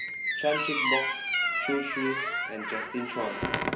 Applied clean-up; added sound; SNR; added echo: none; Squeak; -4 dB; reverberation time 0.7 s.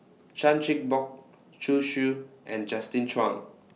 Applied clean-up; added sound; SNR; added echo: none; none; none; none.